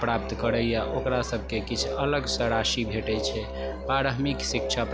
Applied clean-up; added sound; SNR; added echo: none; Musical instrument; 5 dB; none.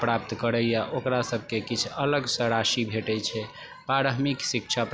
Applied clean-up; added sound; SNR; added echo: none; none; none; none.